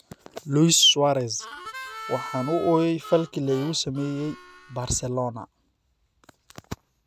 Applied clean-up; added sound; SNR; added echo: none; Harmonica; 14 dB; none.